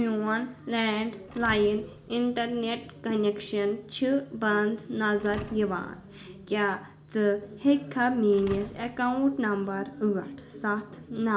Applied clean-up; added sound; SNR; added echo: none; Thump, thud; 19 dB; reverberation time 0.4 s.